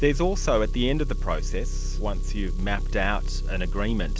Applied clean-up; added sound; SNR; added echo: none; Engine; -2 dB; none.